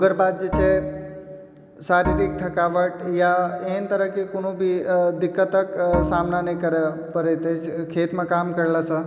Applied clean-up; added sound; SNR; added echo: none; Bowed string instrument; 7 dB; none.